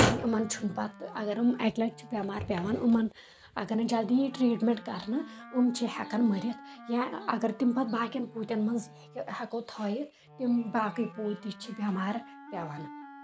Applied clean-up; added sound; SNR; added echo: none; Wind instrument, woodwind instrument; 19 dB; none.